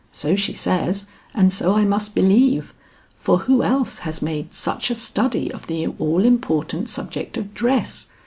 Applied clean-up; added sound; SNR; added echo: none; none; none; none.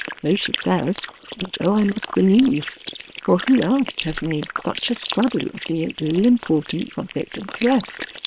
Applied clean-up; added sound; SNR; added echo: neural separator model SepFormer WHAM!.